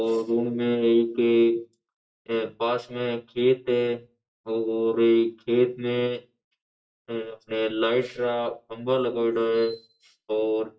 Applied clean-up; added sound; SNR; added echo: none; none; none; reverberation time 0.2 s.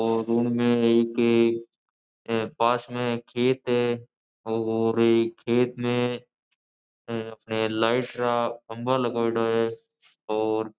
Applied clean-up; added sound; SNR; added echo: none; none; none; none.